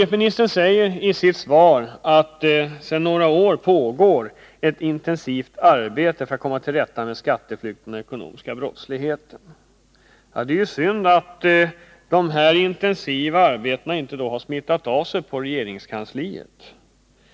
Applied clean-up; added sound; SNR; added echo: none; none; none; none.